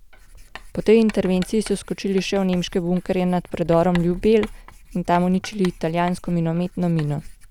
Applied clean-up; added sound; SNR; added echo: none; Writing; 17 dB; none.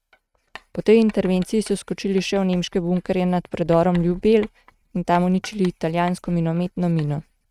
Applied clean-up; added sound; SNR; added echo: neural mask model RNNoise.